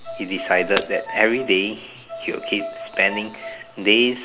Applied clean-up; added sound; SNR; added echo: none; Shatter + Bowed string instrument; 11 dB; none.